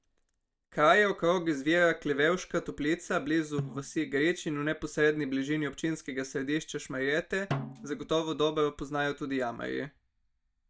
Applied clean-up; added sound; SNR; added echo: neural mask model DeepFilterNet 3.